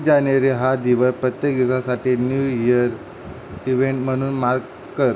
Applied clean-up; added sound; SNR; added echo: none; none; none; none.